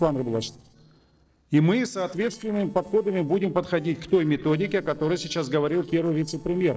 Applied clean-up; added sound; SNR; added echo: neural separator model SepFormer DNS4.